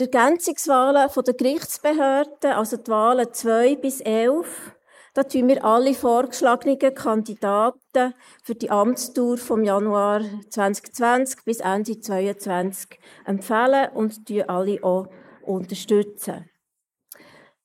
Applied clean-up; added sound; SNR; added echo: neural mask model Resemble Enhance denoiser.